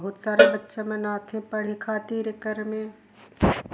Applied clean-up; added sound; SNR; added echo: none; Cowbell; -1 dB; none.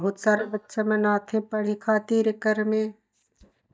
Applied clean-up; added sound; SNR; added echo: neural mask model DeepFilterNet 3.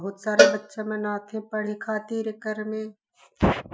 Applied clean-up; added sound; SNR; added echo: classical method Wiener filter.